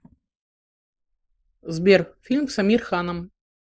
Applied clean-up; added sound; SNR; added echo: neural mask model Resemble Enhance denoiser.